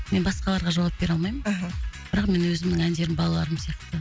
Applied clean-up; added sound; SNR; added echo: none; none; none; none.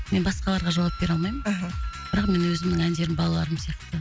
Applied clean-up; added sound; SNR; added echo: none; Wind instrument, woodwind instrument; 17 dB; none.